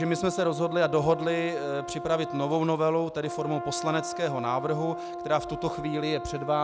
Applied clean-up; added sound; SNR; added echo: none; Brass instrument; 8 dB; none.